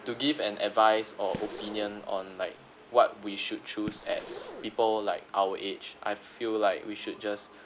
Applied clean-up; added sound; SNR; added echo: none; Zipper (clothing) + Fireworks; 15 dB; none.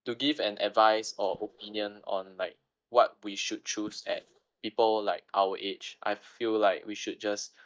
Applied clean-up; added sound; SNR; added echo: neural mask model DeepFilterNet 3.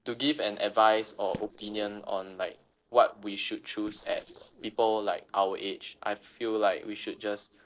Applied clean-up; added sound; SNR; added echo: neural separator model SepFormer DNS4.